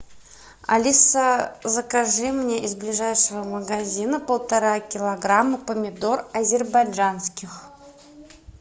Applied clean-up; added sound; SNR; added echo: none; none; none; none.